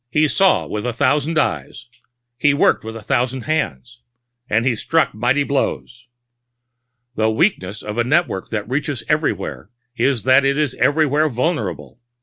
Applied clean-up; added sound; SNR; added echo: none; none; none; none.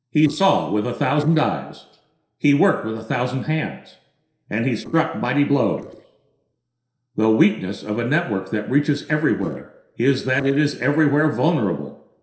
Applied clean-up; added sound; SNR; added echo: neural separator model SepFormer DNS4.